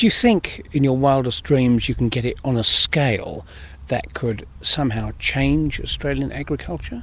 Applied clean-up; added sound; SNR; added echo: none; none; none; none.